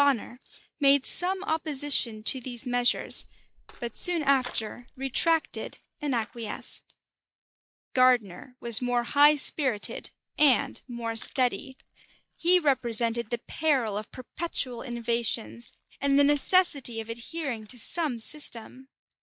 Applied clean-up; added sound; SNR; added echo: neural mask model DeepFilterNet 3.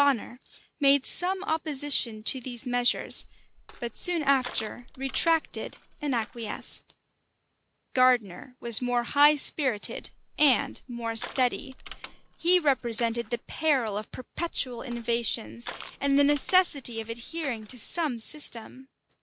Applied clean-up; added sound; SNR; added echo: none; Crushing; 17 dB; none.